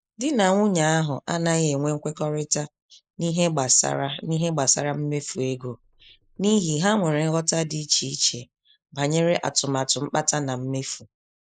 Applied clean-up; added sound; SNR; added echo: neural mask model Resemble Enhance denoiser.